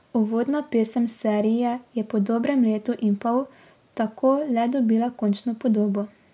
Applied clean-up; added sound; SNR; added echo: none; none; none; none.